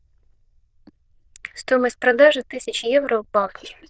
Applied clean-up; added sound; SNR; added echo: neural diffusion model UNIVERSE++.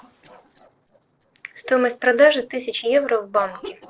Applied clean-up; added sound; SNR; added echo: neural separator model SepFormer DNS4.